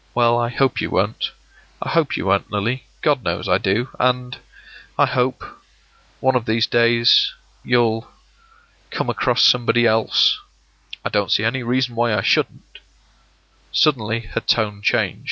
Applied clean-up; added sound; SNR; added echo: none; none; none; none.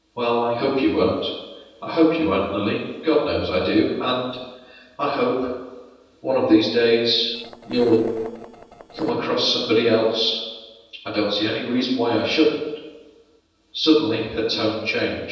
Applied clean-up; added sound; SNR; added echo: neural separator model SepFormer DNS4.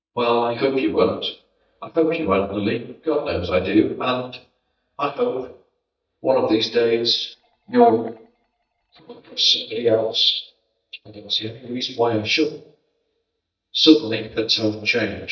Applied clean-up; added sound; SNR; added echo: neural mask model DeepFilterNet 3.